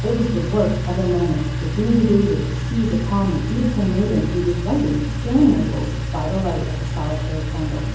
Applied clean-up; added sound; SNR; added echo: none; Engine; 3 dB; reverberation time 1.2 s.